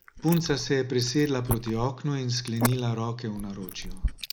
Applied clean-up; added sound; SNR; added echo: neural mask model Resemble Enhance denoiser.